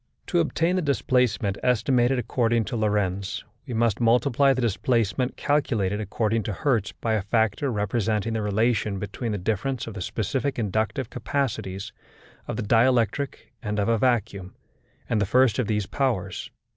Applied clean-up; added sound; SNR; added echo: none; none; none; none.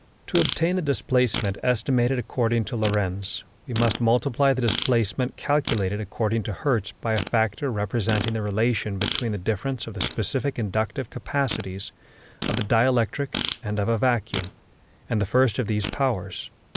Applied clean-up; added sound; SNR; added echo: none; Fart; 11 dB; none.